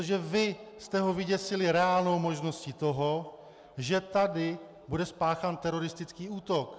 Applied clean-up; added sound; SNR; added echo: none; none; none; none.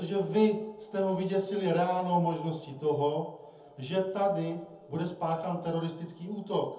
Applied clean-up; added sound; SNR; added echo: none; none; none; reverberation time 0.6 s.